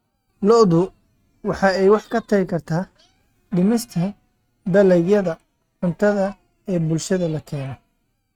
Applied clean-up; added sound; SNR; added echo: neural mask model RNNoise.